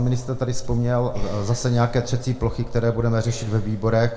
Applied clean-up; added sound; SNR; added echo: none; Ocean; 7 dB; reverberation time 1.4 s.